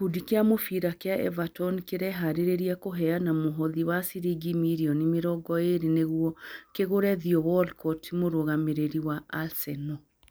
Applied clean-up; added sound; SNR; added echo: none; none; none; none.